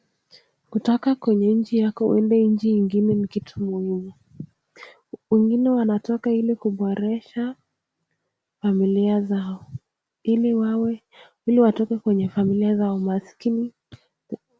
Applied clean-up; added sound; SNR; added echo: none; none; none; none.